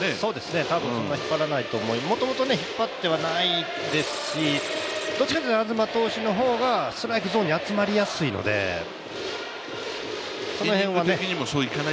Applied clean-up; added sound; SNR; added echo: none; Alarm; 17 dB; none.